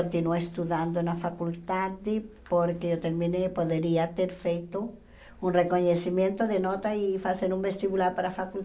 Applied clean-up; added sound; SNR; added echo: none; none; none; none.